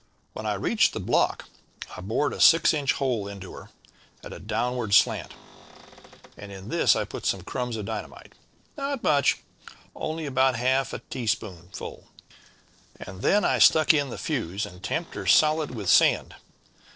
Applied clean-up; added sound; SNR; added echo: neural separator model SepFormer DNS4.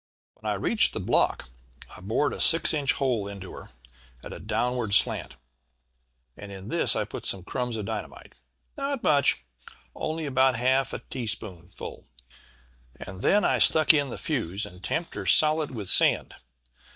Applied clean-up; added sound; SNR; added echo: neural mask model DeepFilterNet 3.